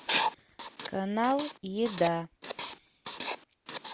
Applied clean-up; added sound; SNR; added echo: none; Writing; -2 dB; none.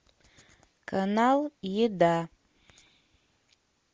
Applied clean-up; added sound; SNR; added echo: none; none; none; none.